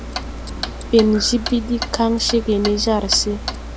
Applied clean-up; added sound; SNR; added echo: none; Clock; 8 dB; none.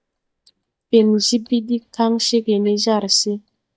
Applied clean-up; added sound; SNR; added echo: neural mask model DeepFilterNet 3.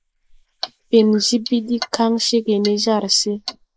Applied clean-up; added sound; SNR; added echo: neural mask model Resemble Enhance denoiser.